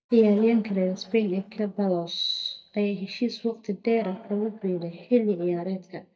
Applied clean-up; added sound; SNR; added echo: neural mask model DeepFilterNet 3.